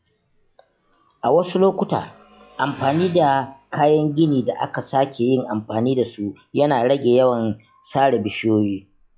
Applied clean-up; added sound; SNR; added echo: classical method log-MMSE.